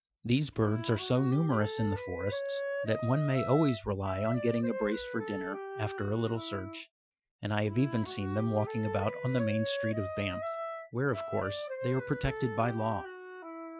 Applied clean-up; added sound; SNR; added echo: classical method Wiener filter.